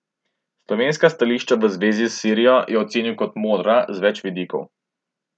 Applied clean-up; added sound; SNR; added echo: none; none; none; none.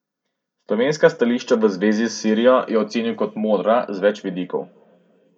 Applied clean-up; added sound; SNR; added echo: none; none; none; reverberation time 0.3 s.